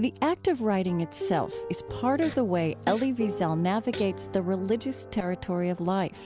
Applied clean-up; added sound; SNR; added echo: none; Fart; 16 dB; none.